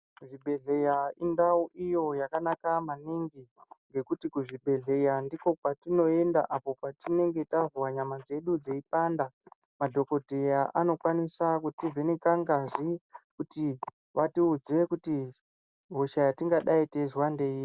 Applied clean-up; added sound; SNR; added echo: none; none; none; none.